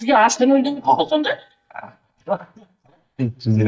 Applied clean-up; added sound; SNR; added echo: neural mask model DeepFilterNet 3.